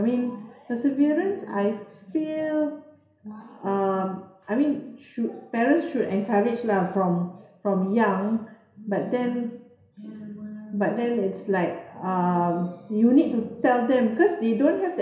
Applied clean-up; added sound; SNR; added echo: none; none; none; reverberation time 0.7 s.